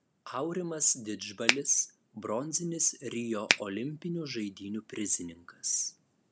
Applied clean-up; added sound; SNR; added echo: none; Finger snapping; -5 dB; none.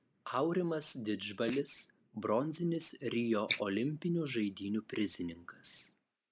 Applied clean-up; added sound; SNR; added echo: neural mask model Resemble Enhance denoiser.